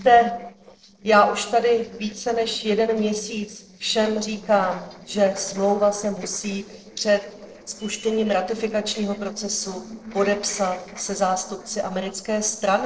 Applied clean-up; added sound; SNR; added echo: neural separator model SepFormer DNS4.